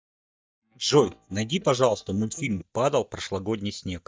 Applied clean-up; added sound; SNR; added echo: neural mask model DeepFilterNet 3.